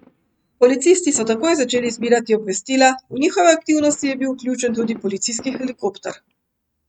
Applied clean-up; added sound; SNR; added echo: neural mask model RNNoise.